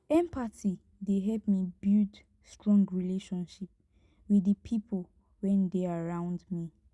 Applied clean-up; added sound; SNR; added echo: none; none; none; none.